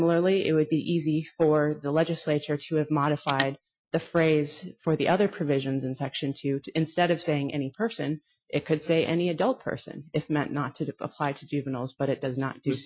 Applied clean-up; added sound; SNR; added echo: classical method Wiener filter.